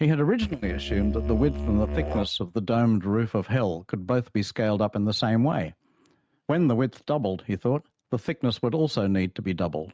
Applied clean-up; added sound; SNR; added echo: neural mask model RNNoise.